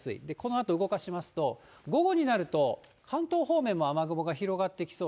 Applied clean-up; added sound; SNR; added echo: none; none; none; none.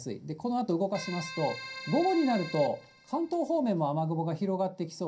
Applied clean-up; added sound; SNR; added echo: none; Keyboard (musical); 13 dB; reverberation time 0.3 s.